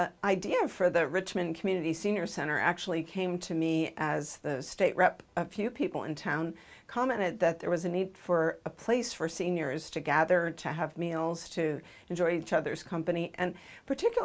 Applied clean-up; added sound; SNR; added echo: none; none; none; none.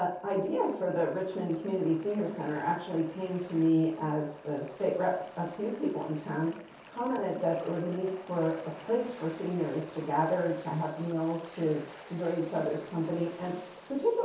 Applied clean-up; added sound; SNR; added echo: none; Waves, surf; 19 dB; reverberation time 0.6 s.